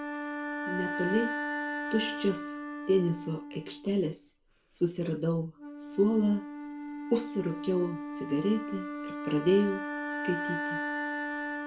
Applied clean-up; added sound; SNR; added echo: none; Wind instrument, woodwind instrument; 5 dB; reverberation time 0.2 s.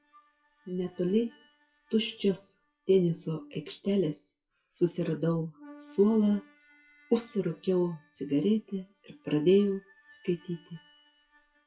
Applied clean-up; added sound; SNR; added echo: classical method WPE with log-MMSE.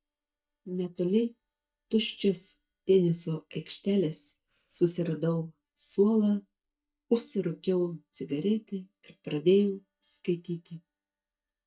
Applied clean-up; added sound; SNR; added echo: neural mask model DeepFilterNet 3.